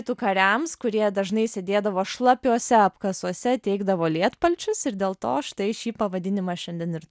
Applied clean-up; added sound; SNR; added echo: none; none; none; none.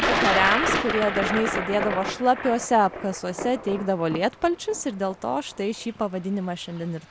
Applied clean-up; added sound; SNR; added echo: none; Thunder; 4 dB; none.